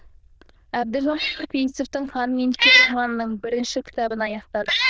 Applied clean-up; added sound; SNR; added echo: neural diffusion model UNIVERSE++.